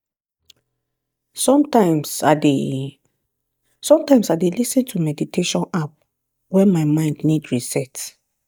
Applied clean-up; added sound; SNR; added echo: neural mask model DeepFilterNet 3.